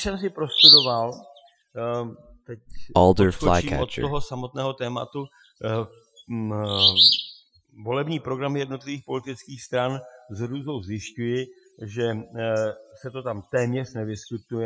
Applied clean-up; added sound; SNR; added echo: classical method Wiener filter.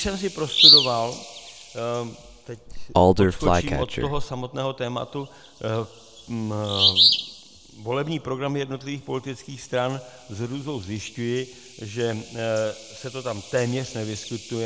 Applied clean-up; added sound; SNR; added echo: none; Bird vocalization, bird call, bird song; -4 dB; none.